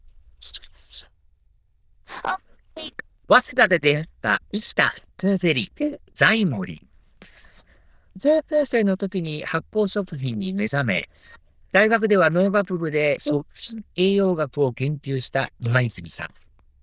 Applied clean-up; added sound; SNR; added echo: neural diffusion model UNIVERSE++.